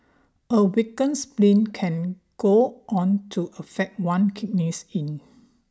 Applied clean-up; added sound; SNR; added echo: none; none; none; none.